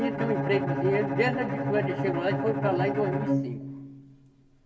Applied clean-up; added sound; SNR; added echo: none; Bowed string instrument; 0 dB; reverberation time 1.5 s.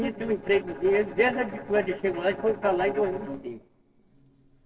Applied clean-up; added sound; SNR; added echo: neural separator model SepFormer DNS4.